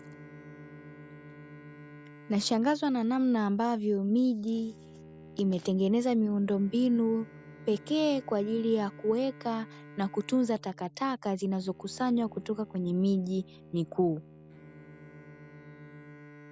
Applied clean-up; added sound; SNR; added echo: none; Bowed string instrument + Bowed string instrument; 20 dB; none.